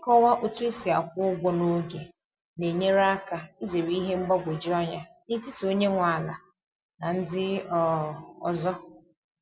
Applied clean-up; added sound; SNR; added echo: none; none; none; none.